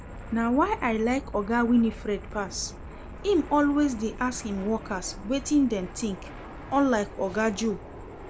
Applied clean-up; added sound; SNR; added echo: none; Fixed-wing aircraft, airplane; 13 dB; none.